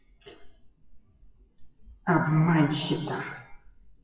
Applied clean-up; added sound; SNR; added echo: classical method WPE with log-MMSE.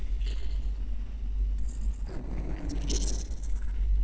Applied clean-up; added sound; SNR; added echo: neural separator model SepFormer DNS4.